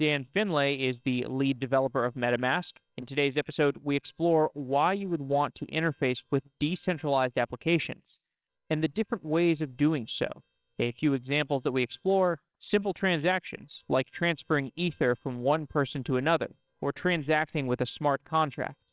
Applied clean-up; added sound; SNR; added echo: neural separator model SepFormer WHAMR!.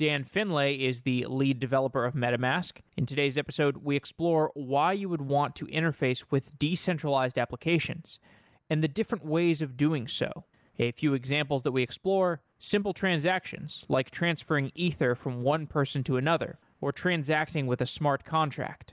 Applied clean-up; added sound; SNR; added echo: none; none; none; none.